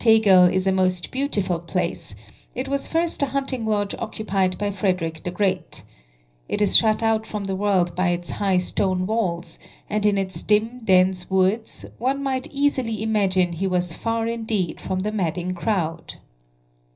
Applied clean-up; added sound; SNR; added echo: none; none; none; reverberation time 0.4 s.